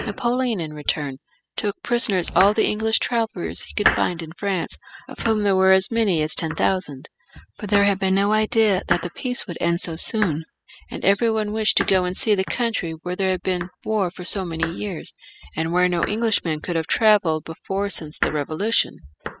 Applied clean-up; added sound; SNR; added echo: classical method spectral subtraction.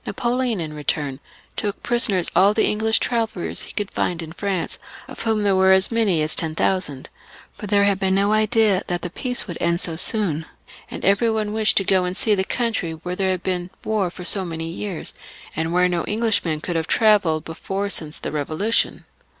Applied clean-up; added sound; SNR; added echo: none; none; none; none.